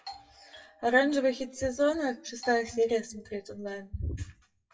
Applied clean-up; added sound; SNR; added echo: classical method WPE with log-MMSE.